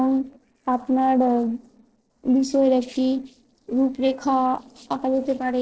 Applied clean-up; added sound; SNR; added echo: neural separator model SepFormer DNS4.